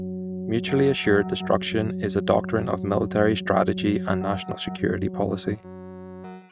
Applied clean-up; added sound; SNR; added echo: neural mask model RNNoise.